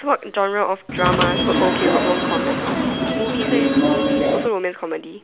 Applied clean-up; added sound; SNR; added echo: none; Subway, metro, underground / Sliding door; -4 dB; none.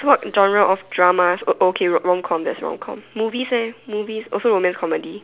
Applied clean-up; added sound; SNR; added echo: none; none; none; none.